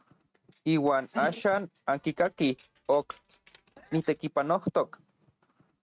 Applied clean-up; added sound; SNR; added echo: neural mask model RNNoise.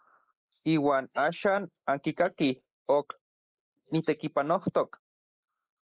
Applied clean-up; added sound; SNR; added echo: neural mask model Resemble Enhance denoiser.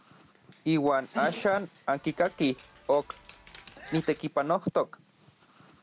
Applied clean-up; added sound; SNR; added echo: none; Dog + Sneeze / Church bell; 17 dB; none.